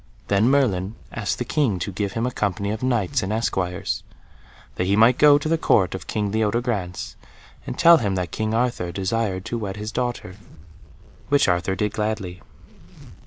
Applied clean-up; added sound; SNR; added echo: none; Zipper (clothing); 20 dB; none.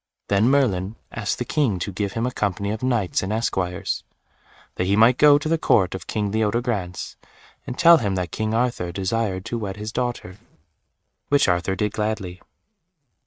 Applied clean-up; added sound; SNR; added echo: neural mask model RNNoise.